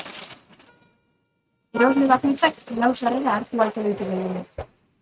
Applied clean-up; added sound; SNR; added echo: neural mask model RNNoise.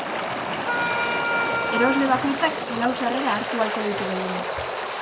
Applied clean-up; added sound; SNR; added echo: none; Wind instrument, woodwind instrument + Waves, surf; -1 dB; none.